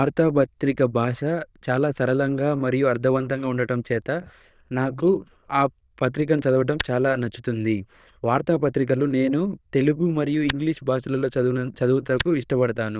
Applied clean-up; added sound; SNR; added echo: neural diffusion model UNIVERSE++.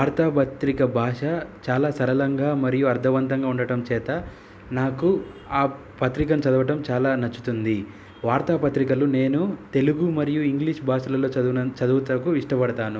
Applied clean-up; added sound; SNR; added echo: none; none; none; none.